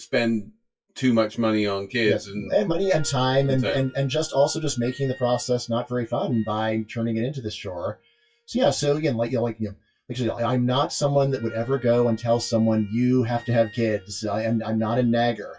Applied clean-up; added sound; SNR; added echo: classical method WPE with log-MMSE.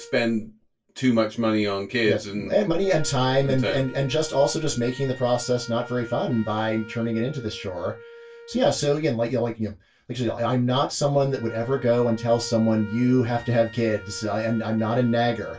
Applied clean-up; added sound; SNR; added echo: none; Wind instrument, woodwind instrument; 20 dB; reverberation time 0.2 s.